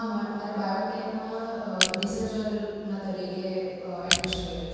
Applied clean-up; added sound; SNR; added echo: none; Crushing; -2 dB; reverberation time 2.1 s.